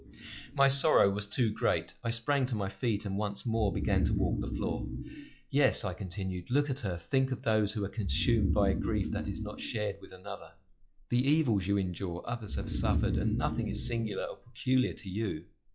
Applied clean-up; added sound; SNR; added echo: classical method log-MMSE.